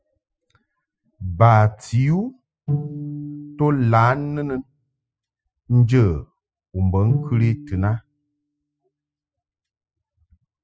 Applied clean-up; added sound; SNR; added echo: classical method spectral subtraction.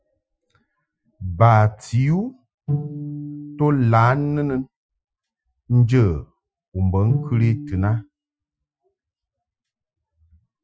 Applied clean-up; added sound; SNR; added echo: classical method Wiener filter.